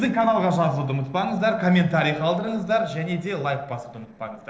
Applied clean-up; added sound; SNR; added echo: neural separator model SepFormer DNS4.